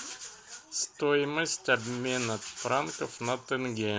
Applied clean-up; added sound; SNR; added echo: none; none; none; none.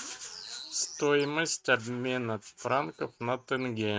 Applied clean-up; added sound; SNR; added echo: neural mask model RNNoise.